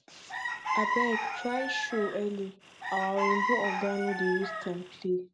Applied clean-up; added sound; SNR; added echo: none; Chicken, rooster; 1 dB; none.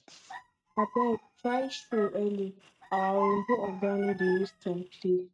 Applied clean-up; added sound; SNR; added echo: neural mask model RNNoise.